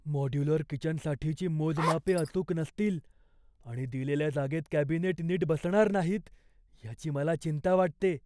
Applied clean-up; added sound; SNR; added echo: none; Zipper (clothing); 3 dB; none.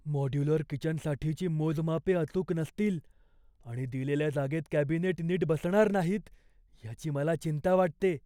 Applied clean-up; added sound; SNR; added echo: none; none; none; none.